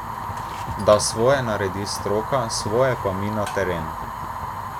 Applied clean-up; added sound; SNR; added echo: none; Fire; 6 dB; none.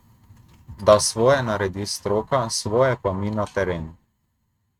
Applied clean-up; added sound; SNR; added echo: neural mask model RNNoise.